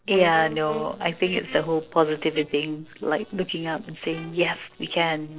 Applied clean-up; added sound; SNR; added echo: neural separator model SepFormer DNS4.